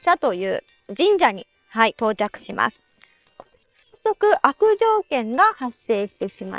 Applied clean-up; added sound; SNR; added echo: neural separator model SepFormer WHAM!.